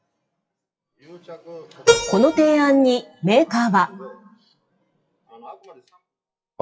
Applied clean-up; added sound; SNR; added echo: classical method WPE with log-MMSE.